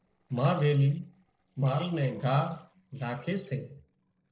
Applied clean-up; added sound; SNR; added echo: neural separator model SepFormer DNS4.